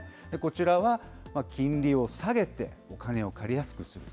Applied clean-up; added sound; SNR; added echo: none; none; none; none.